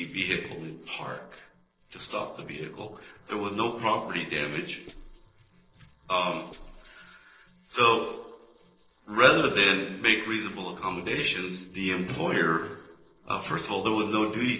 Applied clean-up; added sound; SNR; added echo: neural separator model SepFormer DNS4.